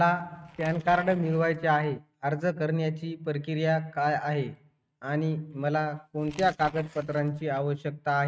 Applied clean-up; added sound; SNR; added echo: neural mask model RNNoise.